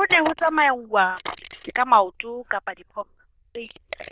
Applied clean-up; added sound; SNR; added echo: neural diffusion model UNIVERSE++.